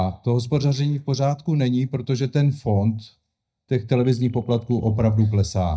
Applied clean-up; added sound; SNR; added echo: neural mask model DeepFilterNet 3.